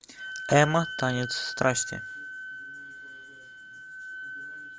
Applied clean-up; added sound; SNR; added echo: none; Wind instrument, woodwind instrument; 9 dB; none.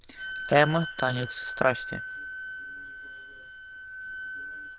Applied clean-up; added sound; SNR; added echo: neural diffusion model UNIVERSE++.